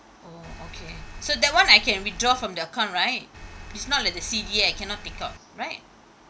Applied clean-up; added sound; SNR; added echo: none; Engine; 14 dB; none.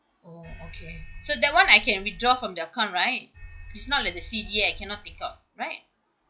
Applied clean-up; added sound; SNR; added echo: classical method log-MMSE.